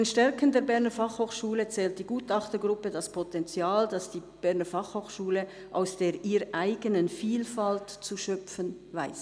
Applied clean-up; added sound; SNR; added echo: none; none; none; none.